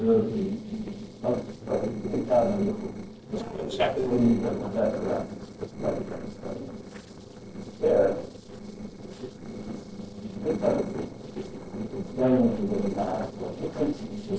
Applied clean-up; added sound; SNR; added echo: neural separator model SepFormer DNS4.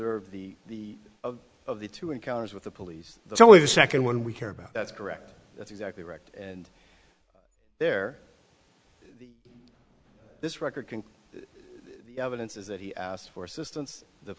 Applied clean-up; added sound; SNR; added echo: none; none; none; none.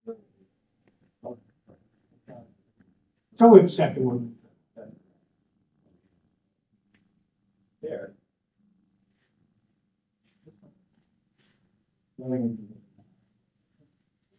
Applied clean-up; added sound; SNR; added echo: neural mask model DeepFilterNet 3.